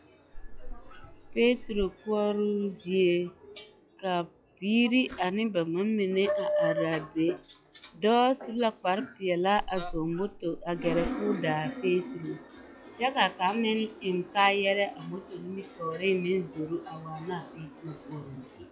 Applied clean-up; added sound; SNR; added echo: classical method log-MMSE.